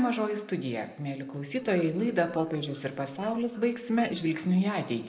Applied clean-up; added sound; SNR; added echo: neural separator model SepFormer DNS4.